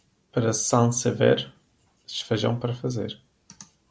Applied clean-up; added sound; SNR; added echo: none; none; none; none.